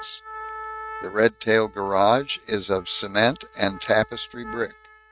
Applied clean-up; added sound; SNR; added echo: neural mask model RNNoise.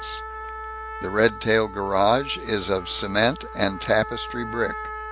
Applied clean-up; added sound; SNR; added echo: none; Trumpet; 11 dB; none.